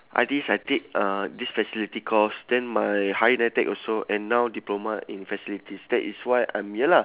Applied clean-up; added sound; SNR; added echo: none; none; none; none.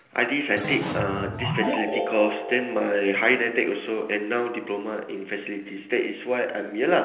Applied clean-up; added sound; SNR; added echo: none; Keyboard (musical); 9 dB; reverberation time 0.8 s.